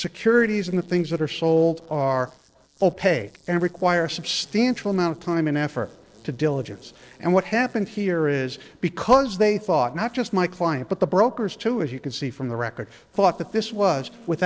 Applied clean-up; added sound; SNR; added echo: neural separator model SepFormer DNS4.